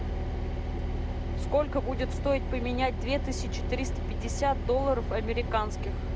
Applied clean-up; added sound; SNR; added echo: none; none; none; none.